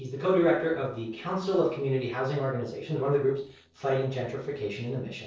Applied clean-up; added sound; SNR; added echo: neural separator model SepFormer DNS4.